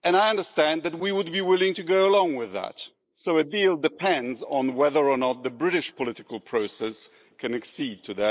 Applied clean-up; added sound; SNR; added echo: neural mask model Resemble Enhance denoiser.